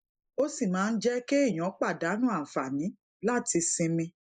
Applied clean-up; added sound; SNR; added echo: neural mask model Resemble Enhance denoiser.